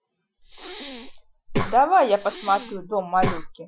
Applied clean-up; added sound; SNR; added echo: classical method Wiener filter.